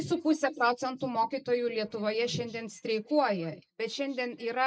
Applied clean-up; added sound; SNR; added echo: neural mask model Resemble Enhance denoiser.